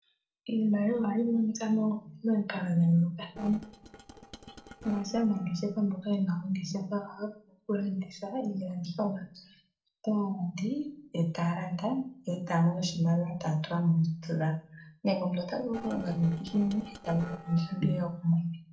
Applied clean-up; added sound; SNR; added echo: neural separator model SepFormer DNS4.